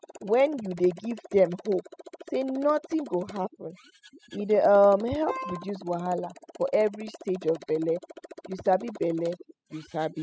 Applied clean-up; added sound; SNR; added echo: classical method spectral subtraction.